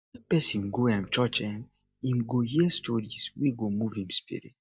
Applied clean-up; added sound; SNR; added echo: neural mask model DeepFilterNet 3.